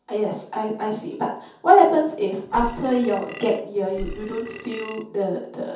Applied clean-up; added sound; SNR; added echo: none; Burping, eructation; 13 dB; reverberation time 0.6 s.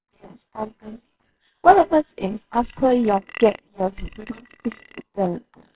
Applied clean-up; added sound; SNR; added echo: neural separator model SepFormer WHAMR!.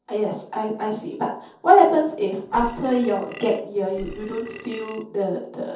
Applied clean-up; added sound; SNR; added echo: neural separator model SepFormer DNS4.